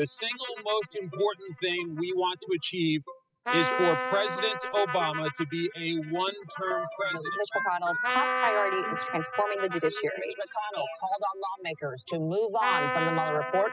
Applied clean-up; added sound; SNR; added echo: classical method spectral subtraction.